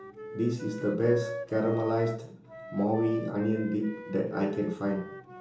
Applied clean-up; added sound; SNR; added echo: none; Wind instrument, woodwind instrument; 12 dB; reverberation time 1.2 s.